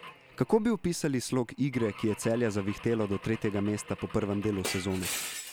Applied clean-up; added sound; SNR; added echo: none; Glass / Engine / Car; 13 dB; none.